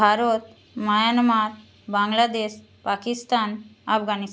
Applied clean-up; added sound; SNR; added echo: none; none; none; none.